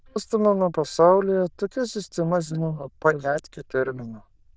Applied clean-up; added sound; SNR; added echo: neural diffusion model UNIVERSE++.